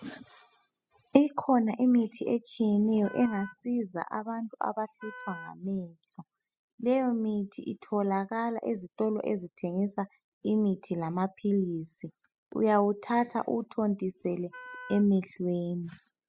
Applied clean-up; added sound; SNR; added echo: classical method spectral subtraction.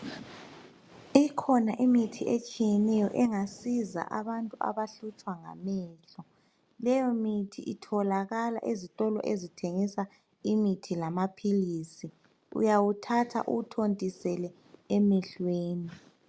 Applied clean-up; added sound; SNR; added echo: none; none; none; none.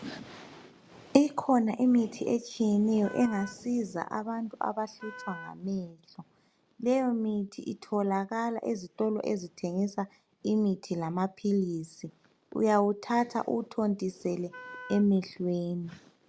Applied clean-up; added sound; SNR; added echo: none; Wind instrument, woodwind instrument; 18 dB; none.